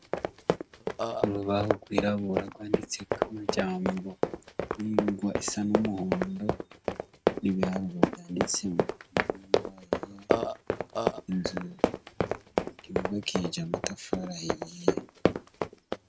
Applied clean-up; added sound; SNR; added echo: neural mask model RNNoise.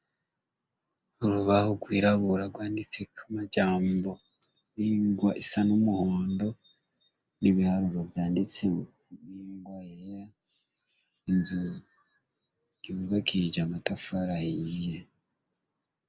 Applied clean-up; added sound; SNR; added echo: none; none; none; none.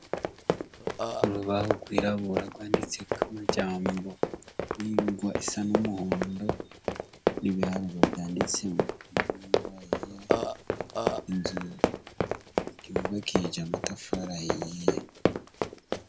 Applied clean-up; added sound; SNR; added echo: none; Burping, eructation + Run; -3 dB; none.